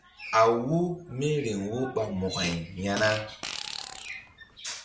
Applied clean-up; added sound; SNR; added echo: none; Fart; 11 dB; none.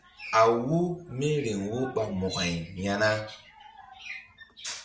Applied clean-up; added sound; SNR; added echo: none; none; none; none.